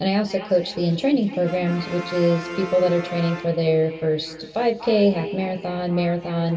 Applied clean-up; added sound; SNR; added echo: none; Brass instrument; 18 dB; reverberation time 2.9 s.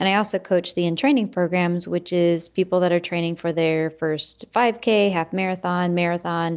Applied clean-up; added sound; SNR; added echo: none; none; none; none.